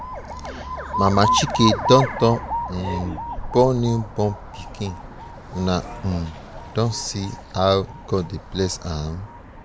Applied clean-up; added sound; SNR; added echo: none; Alarm; 6 dB; none.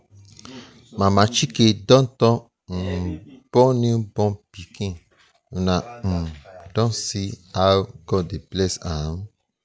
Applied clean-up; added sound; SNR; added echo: none; none; none; none.